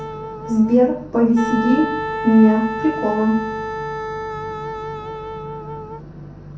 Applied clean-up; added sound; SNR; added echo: none; Wind instrument, woodwind instrument; 8 dB; reverberation time 0.5 s.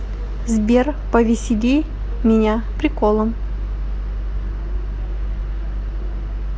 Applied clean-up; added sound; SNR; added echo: none; none; none; none.